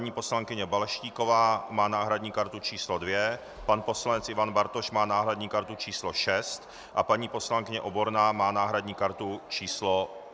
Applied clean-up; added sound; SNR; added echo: none; none; none; none.